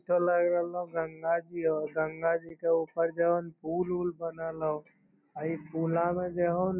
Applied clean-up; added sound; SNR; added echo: none; none; none; none.